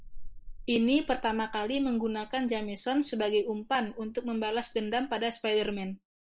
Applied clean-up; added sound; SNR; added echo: neural mask model Resemble Enhance denoiser.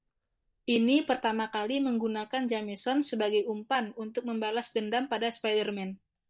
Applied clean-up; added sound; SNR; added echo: neural mask model DeepFilterNet 3.